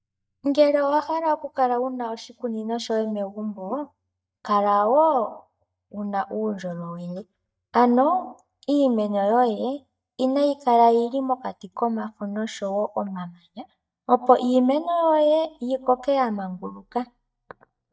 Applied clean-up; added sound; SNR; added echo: neural mask model DeepFilterNet 3.